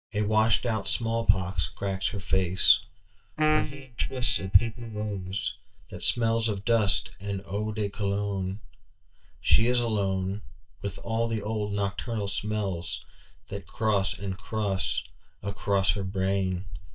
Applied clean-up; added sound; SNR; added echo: neural mask model DeepFilterNet 3.